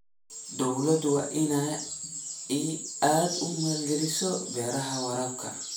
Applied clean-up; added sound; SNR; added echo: none; none; none; reverberation time 0.3 s.